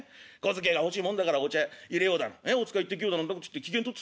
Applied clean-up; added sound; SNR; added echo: none; none; none; none.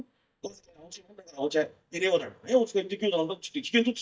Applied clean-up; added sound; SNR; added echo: neural mask model DeepFilterNet 3.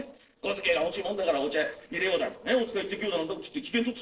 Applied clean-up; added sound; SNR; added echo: neural separator model SepFormer DNS4.